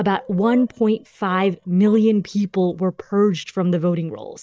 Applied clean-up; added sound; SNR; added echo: neural mask model DeepFilterNet 3.